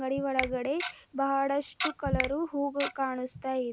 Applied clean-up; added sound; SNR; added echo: none; Tick-tock + Finger snapping; 7 dB; none.